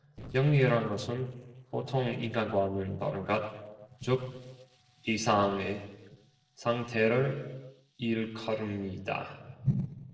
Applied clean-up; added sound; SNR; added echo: neural separator model SepFormer DNS4.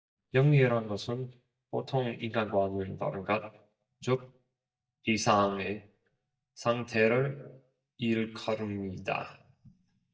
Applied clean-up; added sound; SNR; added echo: neural mask model DeepFilterNet 3.